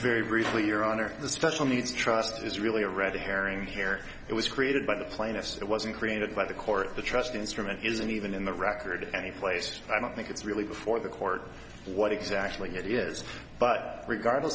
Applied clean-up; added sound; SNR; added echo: none; none; none; none.